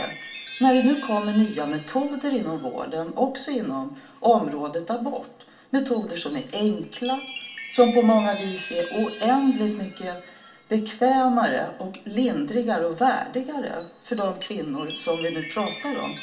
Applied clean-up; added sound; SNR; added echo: none; Chime; 13 dB; reverberation time 0.2 s.